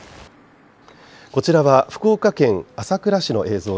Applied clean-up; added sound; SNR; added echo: none; none; none; none.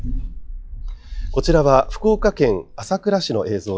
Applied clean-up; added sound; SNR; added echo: classical method log-MMSE.